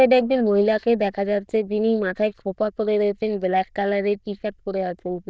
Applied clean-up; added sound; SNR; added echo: neural diffusion model UNIVERSE++.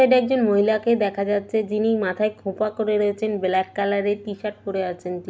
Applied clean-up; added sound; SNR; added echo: none; none; none; none.